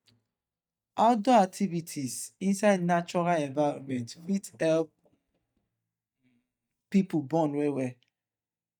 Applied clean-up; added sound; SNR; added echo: neural mask model DeepFilterNet 3.